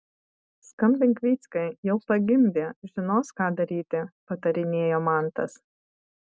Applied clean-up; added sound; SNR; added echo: none; none; none; none.